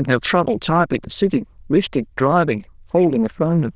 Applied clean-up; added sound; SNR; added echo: neural diffusion model UNIVERSE++.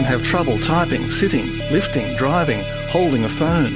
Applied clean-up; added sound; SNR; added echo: none; Musical instrument; 15 dB; none.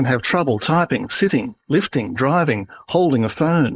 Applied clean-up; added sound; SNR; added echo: neural mask model Resemble Enhance denoiser.